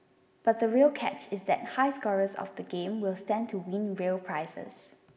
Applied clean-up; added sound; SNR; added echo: none; none; none; reverberation time 1.3 s.